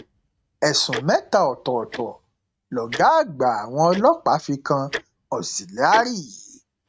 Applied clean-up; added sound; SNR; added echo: neural mask model RNNoise.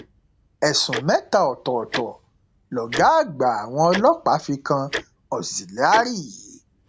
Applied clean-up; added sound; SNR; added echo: none; Tick-tock; 13 dB; none.